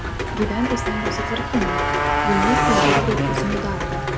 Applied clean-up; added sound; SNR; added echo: none; Rain + Motorcycle; -5 dB; none.